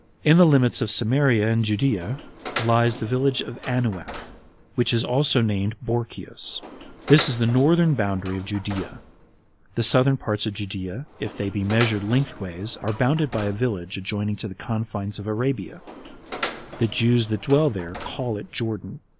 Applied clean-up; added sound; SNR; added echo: none; Door; 15 dB; none.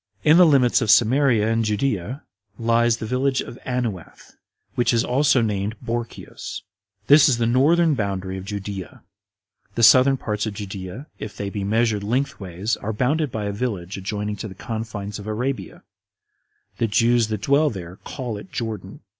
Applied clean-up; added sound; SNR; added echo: none; none; none; none.